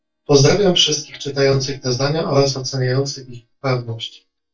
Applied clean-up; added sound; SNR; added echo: neural mask model DeepFilterNet 3.